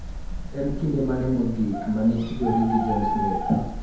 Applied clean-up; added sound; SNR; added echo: none; Bird; 5 dB; reverberation time 0.9 s.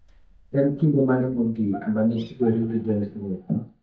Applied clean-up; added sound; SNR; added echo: neural mask model DeepFilterNet 3.